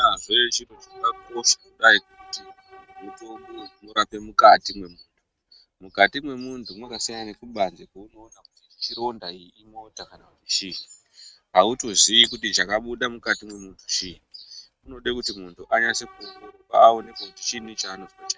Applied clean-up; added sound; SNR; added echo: neural mask model RNNoise.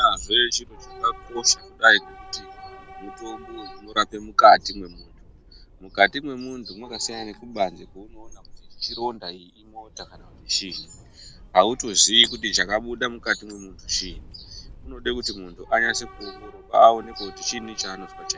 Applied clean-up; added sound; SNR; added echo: none; Subway, metro, underground / Train; 19 dB; none.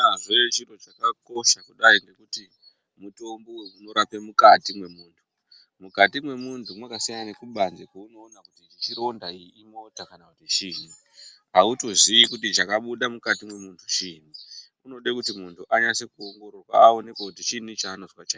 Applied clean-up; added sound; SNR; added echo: none; none; none; none.